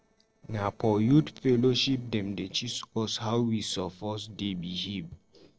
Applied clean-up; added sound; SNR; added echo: neural separator model SepFormer DNS4.